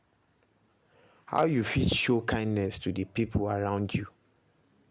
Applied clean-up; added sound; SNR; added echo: none; none; none; none.